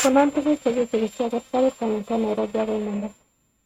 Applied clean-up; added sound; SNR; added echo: neural mask model RNNoise.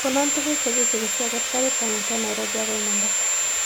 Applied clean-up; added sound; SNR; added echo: none; Sawing; -4 dB; none.